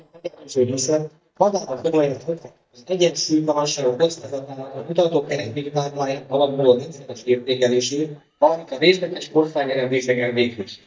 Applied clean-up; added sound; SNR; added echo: neural mask model DeepFilterNet 3.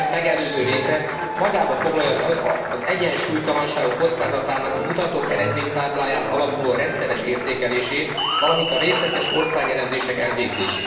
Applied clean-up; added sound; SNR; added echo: none; Applause; 5 dB; reverberation time 1.3 s.